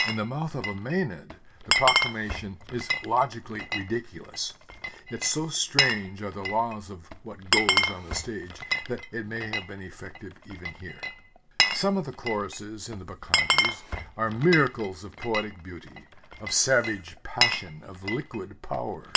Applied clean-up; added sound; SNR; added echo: none; Glass; 0 dB; reverberation time 0.2 s.